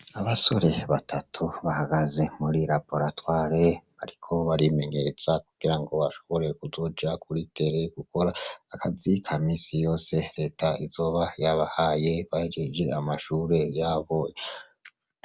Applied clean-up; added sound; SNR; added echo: none; none; none; none.